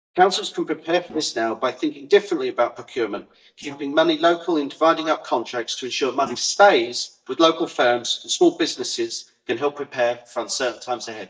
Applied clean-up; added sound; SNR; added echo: neural mask model DeepFilterNet 3.